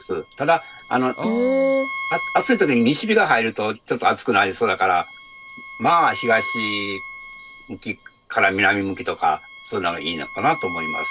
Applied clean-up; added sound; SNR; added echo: none; Bowed string instrument; 12 dB; none.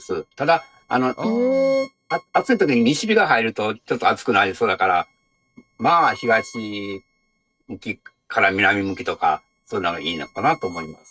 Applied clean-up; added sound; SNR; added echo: neural mask model RNNoise.